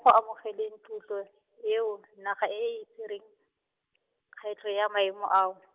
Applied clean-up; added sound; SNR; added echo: none; none; none; none.